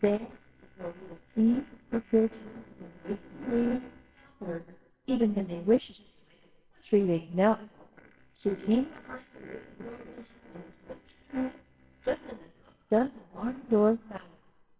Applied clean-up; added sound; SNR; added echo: neural separator model SepFormer WHAMR!.